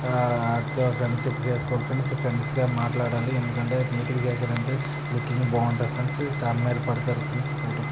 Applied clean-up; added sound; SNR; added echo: none; Alarm; 16 dB; none.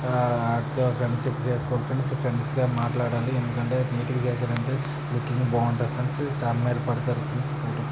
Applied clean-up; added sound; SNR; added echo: none; none; none; none.